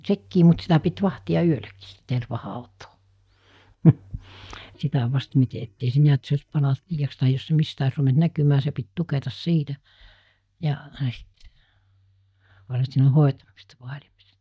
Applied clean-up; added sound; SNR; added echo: neural mask model DeepFilterNet 3.